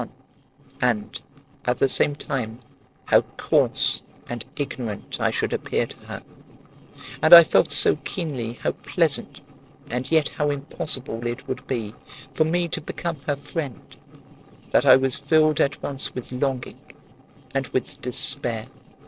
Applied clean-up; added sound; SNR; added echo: neural separator model SepFormer DNS4.